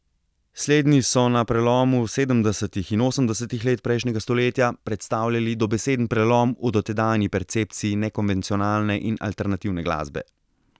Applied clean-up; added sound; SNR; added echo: none; none; none; none.